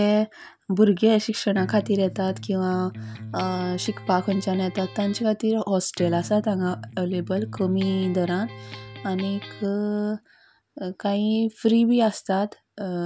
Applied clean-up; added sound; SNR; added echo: none; Electric guitar; 13 dB; none.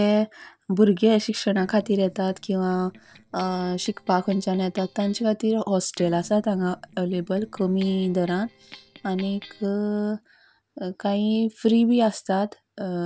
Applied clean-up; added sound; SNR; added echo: neural separator model SepFormer DNS4.